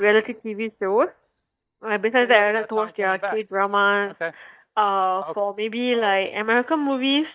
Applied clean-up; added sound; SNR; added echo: neural mask model DeepFilterNet 3.